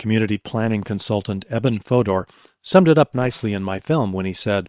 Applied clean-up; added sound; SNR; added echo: neural separator model SepFormer WHAM!.